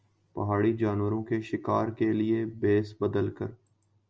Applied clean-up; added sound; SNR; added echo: none; none; none; none.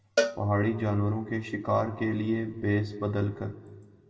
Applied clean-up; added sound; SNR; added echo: none; Cowbell; 7 dB; reverberation time 1.2 s.